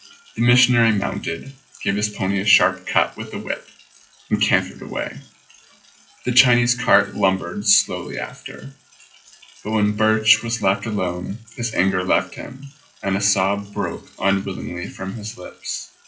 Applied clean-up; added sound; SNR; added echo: classical method WPE with log-MMSE.